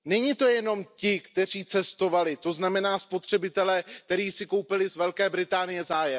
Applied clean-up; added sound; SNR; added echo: none; none; none; none.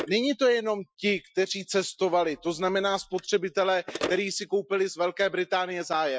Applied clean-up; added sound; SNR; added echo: classical method Wiener filter.